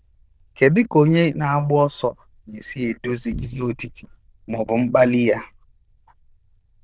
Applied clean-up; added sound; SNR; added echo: neural diffusion model UNIVERSE++.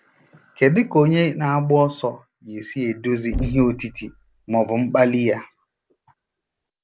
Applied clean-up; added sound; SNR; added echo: none; Knock; 14 dB; none.